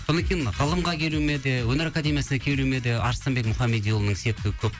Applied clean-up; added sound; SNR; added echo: none; none; none; none.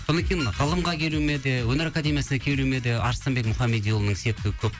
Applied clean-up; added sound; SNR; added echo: none; Wind instrument, woodwind instrument; 16 dB; none.